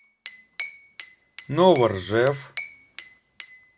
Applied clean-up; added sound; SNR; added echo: none; Glass / Bell; 14 dB; none.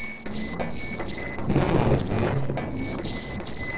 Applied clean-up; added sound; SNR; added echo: neural separator model SepFormer DNS4.